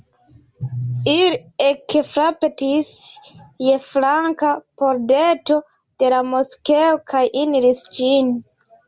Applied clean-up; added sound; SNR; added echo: none; none; none; none.